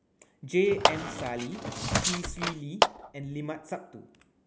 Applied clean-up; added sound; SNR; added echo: none; Squeak + Clapping; -3 dB; none.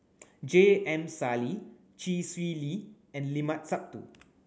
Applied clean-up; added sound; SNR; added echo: none; none; none; none.